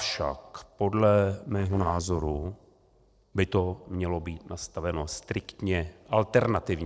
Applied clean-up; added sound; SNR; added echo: neural separator model SepFormer DNS4.